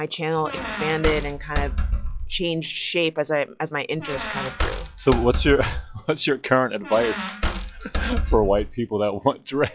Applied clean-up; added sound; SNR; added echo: classical method log-MMSE.